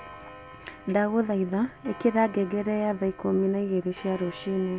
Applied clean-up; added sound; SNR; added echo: none; Clock; 19 dB; none.